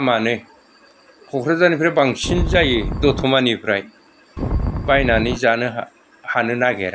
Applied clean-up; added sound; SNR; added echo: none; Wind; 2 dB; none.